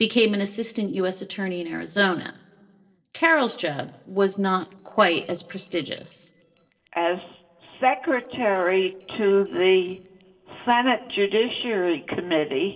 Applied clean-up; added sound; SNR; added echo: neural separator model SepFormer DNS4.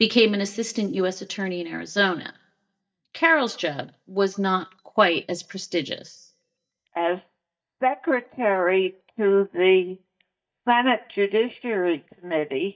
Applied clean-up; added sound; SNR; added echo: neural mask model DeepFilterNet 3.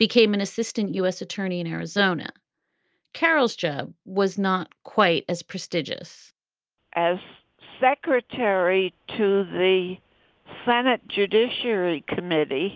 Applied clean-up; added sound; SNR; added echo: none; none; none; none.